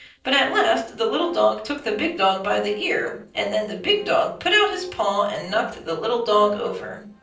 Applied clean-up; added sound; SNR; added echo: neural separator model SepFormer DNS4.